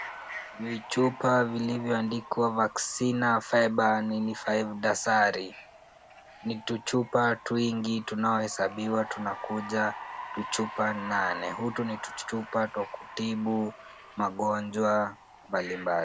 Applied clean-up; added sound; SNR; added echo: none; Bird / Fowl + Applause / Cheering; 15 dB; none.